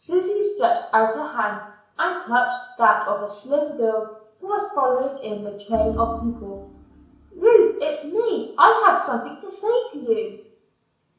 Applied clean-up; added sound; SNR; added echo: none; Organ; 13 dB; reverberation time 0.6 s.